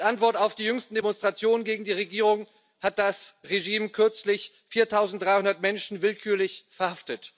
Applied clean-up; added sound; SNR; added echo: none; none; none; none.